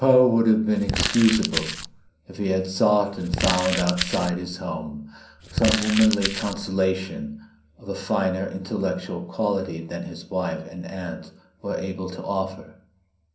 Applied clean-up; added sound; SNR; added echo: none; Crumpling, crinkling; 4 dB; reverberation time 0.6 s.